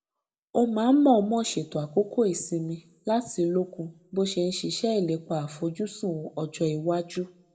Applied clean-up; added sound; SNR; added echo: none; none; none; reverberation time 0.3 s.